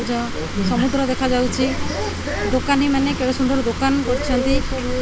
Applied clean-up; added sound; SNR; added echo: none; none; none; none.